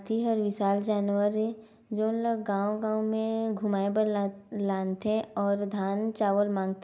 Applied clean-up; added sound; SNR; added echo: none; none; none; none.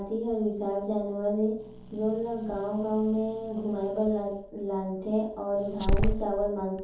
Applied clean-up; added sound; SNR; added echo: none; Growling; 5 dB; reverberation time 0.6 s.